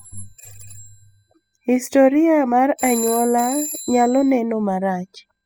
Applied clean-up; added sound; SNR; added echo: classical method spectral subtraction.